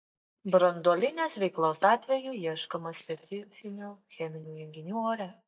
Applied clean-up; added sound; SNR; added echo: neural mask model DeepFilterNet 3.